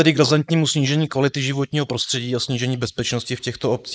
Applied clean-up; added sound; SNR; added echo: neural mask model Resemble Enhance denoiser.